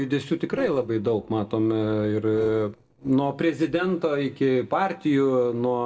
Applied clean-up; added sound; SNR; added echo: neural separator model SepFormer DNS4.